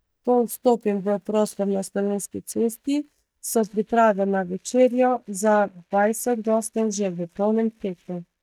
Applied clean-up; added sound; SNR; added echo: neural mask model DeepFilterNet 3.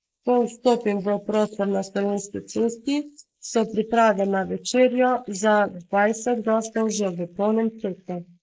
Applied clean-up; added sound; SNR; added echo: neural mask model Resemble Enhance denoiser.